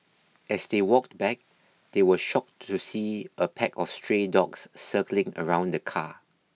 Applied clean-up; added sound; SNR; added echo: none; none; none; none.